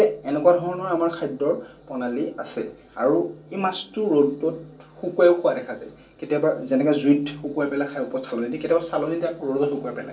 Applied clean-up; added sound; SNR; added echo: none; none; none; reverberation time 0.2 s.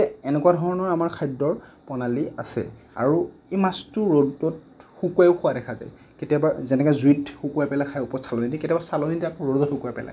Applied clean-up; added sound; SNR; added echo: none; none; none; none.